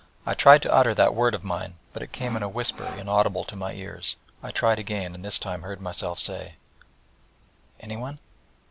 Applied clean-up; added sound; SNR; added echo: none; Sawing; 12 dB; none.